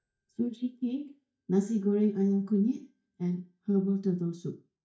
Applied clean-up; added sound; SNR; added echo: neural mask model DeepFilterNet 3.